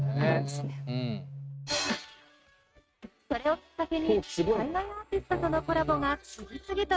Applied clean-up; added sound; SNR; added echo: neural mask model RNNoise.